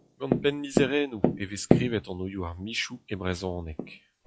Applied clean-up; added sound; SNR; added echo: classical method log-MMSE.